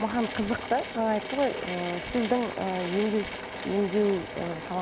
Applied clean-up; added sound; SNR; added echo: none; Drill / Mechanisms; 8 dB; none.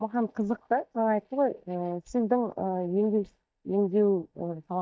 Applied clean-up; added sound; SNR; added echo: neural mask model DeepFilterNet 3.